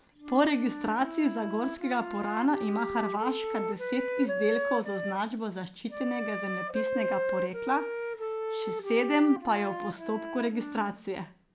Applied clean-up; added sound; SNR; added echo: none; Wind instrument, woodwind instrument; 4 dB; none.